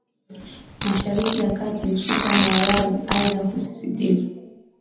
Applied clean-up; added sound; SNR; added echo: none; Fart; -1 dB; reverberation time 0.9 s.